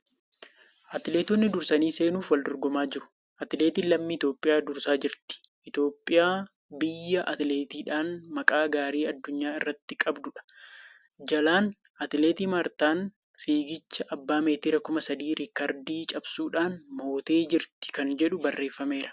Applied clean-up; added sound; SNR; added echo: none; none; none; none.